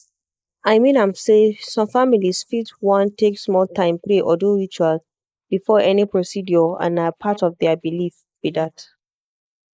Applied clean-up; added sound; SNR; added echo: neural mask model Resemble Enhance denoiser.